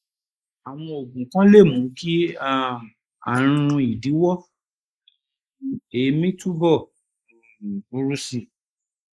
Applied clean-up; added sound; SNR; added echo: neural mask model Resemble Enhance denoiser.